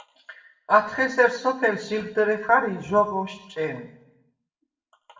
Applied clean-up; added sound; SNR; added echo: none; none; none; reverberation time 0.7 s.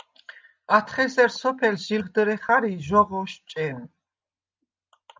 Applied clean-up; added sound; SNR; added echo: none; none; none; none.